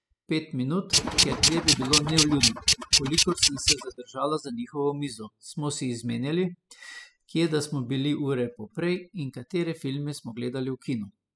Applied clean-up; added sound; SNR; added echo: classical method spectral subtraction.